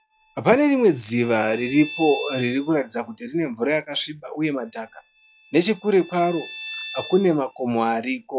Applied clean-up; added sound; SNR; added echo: classical method log-MMSE.